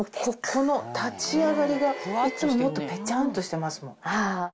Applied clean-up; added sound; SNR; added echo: none; none; none; none.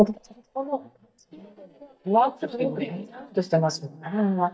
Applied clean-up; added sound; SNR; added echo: neural mask model DeepFilterNet 3.